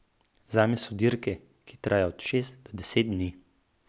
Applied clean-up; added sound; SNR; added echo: none; none; none; none.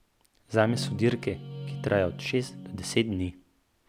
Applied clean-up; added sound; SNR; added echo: none; Guitar; 8 dB; none.